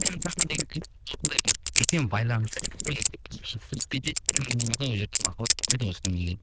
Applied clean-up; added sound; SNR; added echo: neural diffusion model UNIVERSE++.